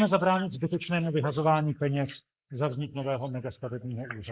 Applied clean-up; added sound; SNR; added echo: neural mask model Resemble Enhance denoiser.